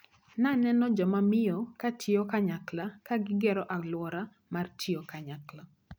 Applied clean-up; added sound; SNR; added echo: none; none; none; none.